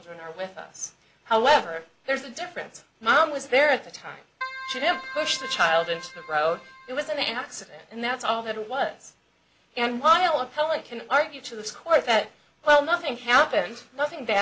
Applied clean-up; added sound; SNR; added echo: none; Keyboard (musical); 12 dB; none.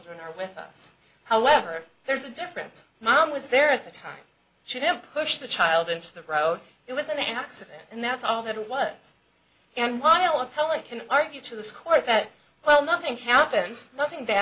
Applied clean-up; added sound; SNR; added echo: none; none; none; none.